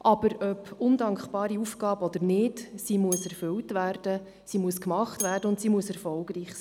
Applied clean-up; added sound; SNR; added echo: none; Bell; 13 dB; none.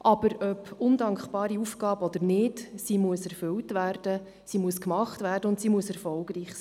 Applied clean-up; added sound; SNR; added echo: none; none; none; none.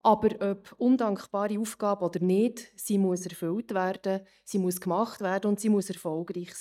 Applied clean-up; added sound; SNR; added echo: neural mask model DeepFilterNet 3.